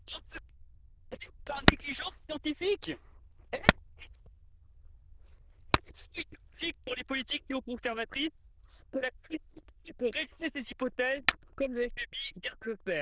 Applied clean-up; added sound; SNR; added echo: neural diffusion model UNIVERSE++.